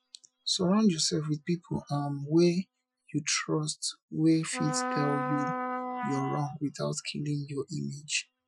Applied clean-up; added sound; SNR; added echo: classical method Wiener filter.